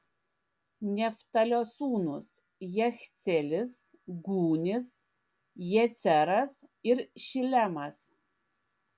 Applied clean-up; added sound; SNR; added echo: none; none; none; none.